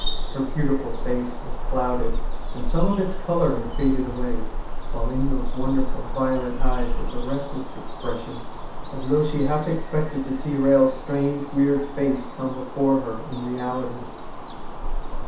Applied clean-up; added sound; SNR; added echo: none; Bird vocalization, bird call, bird song; -1 dB; reverberation time 0.7 s.